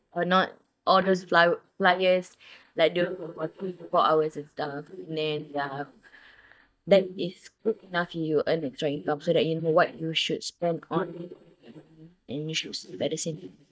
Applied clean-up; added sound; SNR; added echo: neural mask model DeepFilterNet 3.